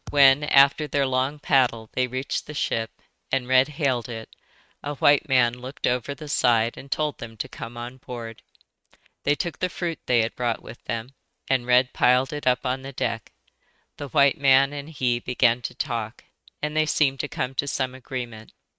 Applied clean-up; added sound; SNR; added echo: neural mask model RNNoise.